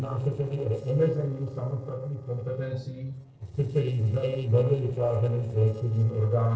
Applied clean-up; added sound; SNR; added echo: neural separator model SepFormer DNS4.